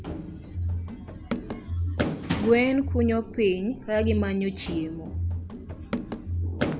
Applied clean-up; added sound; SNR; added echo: none; Run; 8 dB; none.